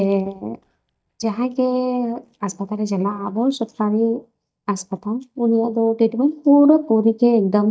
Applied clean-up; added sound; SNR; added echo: neural mask model DeepFilterNet 3.